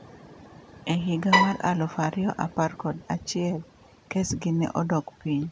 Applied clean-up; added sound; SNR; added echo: none; Bowed string instrument; -3 dB; none.